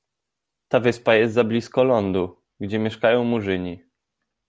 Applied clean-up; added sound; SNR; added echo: none; none; none; none.